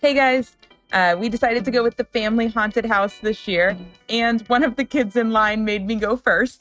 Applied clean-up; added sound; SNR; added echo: neural mask model RNNoise.